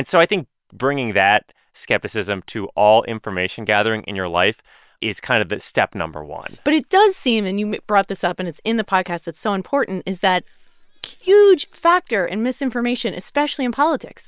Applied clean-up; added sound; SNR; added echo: neural separator model SepFormer WHAM!.